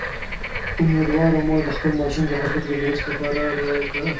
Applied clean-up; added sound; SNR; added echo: none; Bird / Frog; 6 dB; reverberation time 0.3 s.